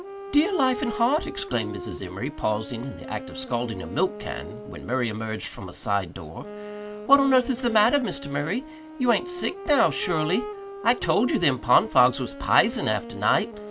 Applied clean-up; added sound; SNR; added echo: none; Wind instrument, woodwind instrument; 12 dB; none.